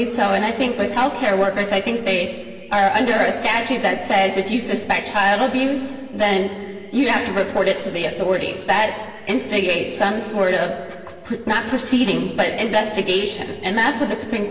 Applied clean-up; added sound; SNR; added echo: none; none; none; reverberation time 1.9 s.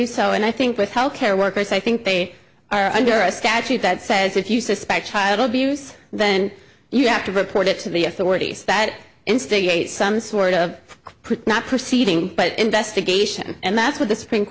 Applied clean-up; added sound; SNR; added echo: none; none; none; none.